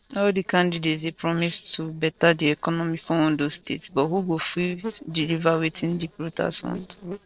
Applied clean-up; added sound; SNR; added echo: neural separator model SepFormer DNS4.